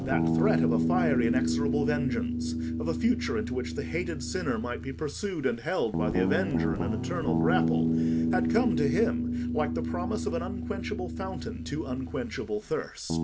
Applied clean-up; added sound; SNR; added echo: none; Guitar; -2 dB; none.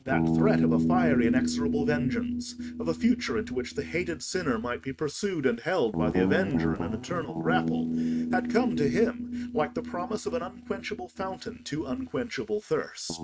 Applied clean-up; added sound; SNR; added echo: neural mask model RNNoise.